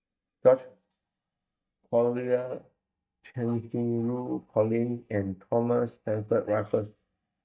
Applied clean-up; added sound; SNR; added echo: neural mask model DeepFilterNet 3.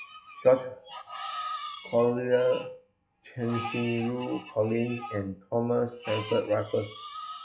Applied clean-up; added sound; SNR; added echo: classical method log-MMSE.